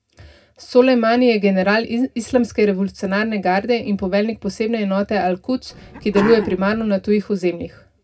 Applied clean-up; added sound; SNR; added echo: none; Sneeze; 10 dB; reverberation time 0.2 s.